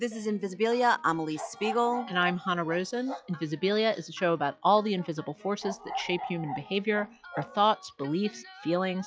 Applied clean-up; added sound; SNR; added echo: classical method log-MMSE.